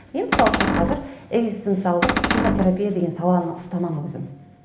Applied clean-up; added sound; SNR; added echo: none; Cupboard open or close; -2 dB; reverberation time 1.1 s.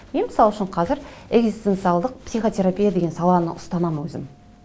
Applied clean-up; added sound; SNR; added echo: none; none; none; none.